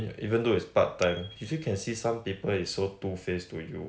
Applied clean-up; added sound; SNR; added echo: none; Bicycle bell; 20 dB; none.